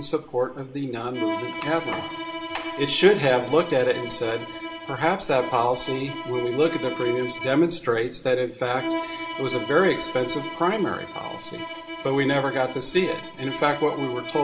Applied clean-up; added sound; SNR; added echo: none; Bowed string instrument; 9 dB; reverberation time 1.7 s.